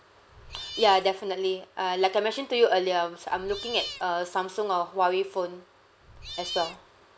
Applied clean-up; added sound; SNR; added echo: none; Cat; 10 dB; none.